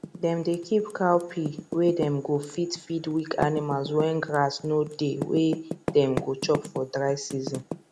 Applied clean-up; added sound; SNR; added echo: none; Typing; 11 dB; none.